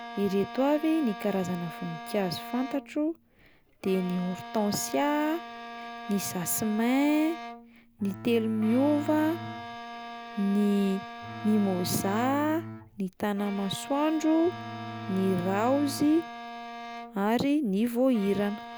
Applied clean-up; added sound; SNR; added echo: none; Bowed string instrument + Bowed string instrument; 12 dB; none.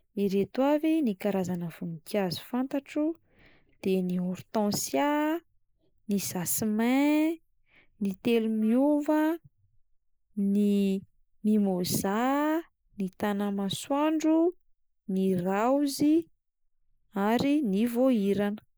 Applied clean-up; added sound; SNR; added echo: neural mask model Resemble Enhance denoiser.